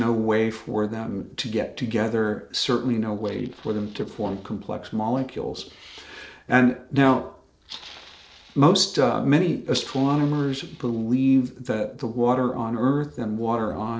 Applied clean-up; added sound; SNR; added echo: neural separator model SepFormer DNS4.